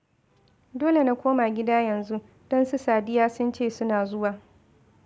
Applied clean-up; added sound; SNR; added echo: none; none; none; none.